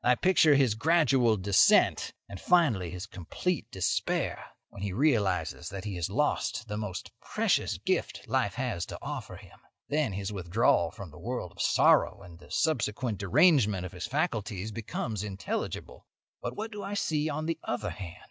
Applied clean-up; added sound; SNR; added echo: none; none; none; none.